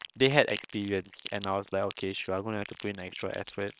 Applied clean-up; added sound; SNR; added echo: neural separator model SepFormer WHAM!.